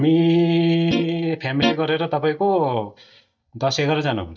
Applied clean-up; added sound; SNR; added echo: neural mask model DeepFilterNet 3.